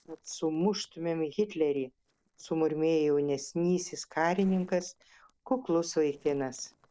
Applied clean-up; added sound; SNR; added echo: neural separator model SepFormer DNS4.